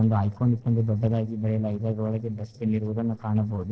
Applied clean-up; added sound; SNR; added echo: neural separator model SepFormer DNS4.